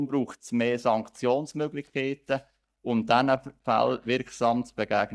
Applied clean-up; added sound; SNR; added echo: neural mask model DeepFilterNet 3.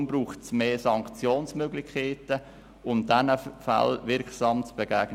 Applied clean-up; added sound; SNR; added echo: none; none; none; none.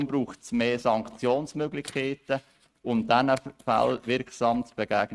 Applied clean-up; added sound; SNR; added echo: neural mask model RNNoise.